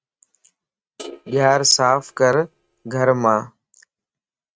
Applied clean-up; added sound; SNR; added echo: neural mask model RNNoise.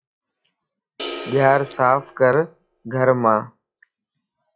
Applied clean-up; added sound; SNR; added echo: classical method log-MMSE.